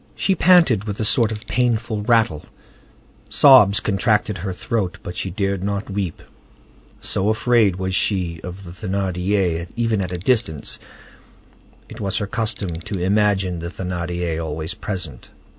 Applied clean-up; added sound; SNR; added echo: none; Alarm; 12 dB; none.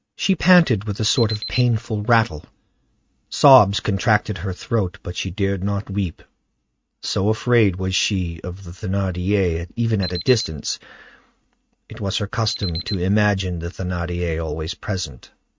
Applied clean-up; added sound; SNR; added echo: neural mask model RNNoise.